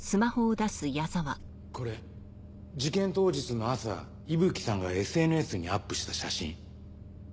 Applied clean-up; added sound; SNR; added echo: none; none; none; none.